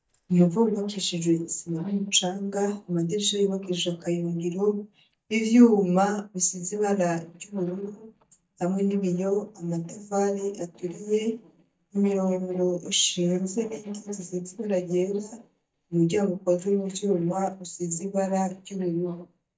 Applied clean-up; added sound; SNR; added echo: neural mask model DeepFilterNet 3.